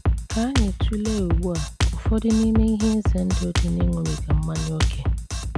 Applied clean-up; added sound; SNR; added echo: none; Drum kit; -1 dB; none.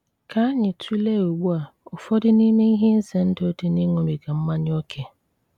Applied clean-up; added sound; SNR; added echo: none; none; none; none.